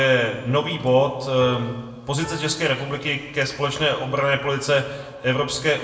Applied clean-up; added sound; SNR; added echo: none; Piano; 14 dB; reverberation time 0.8 s.